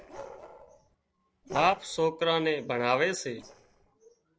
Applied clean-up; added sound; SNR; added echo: neural separator model SepFormer DNS4.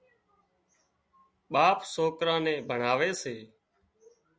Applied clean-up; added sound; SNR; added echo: none; none; none; none.